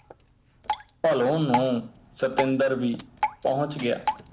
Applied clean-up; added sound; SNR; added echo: none; Drip; 7 dB; none.